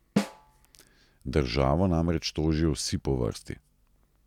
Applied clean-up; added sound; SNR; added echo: none; Snare drum; 6 dB; none.